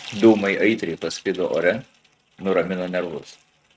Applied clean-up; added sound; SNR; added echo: neural mask model RNNoise.